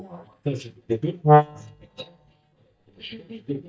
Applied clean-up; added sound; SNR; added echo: neural mask model DeepFilterNet 3.